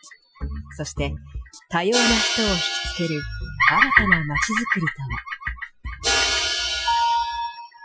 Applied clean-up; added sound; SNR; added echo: classical method Wiener filter.